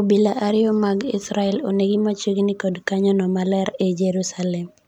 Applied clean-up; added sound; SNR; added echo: none; none; none; none.